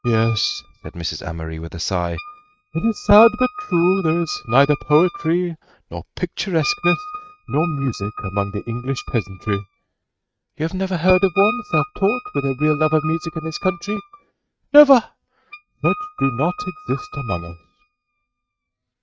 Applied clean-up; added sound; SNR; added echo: neural mask model RNNoise.